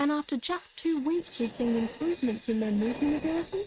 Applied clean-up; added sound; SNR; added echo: neural mask model RNNoise.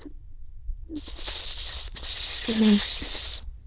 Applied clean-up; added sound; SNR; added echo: neural diffusion model UNIVERSE++.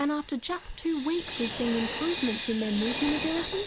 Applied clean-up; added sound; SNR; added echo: none; Hiss; 6 dB; none.